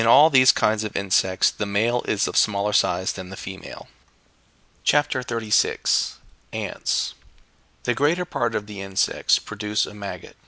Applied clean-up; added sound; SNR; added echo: none; none; none; none.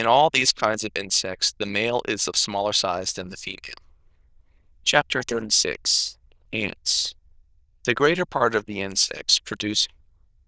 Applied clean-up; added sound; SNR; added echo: neural diffusion model UNIVERSE++.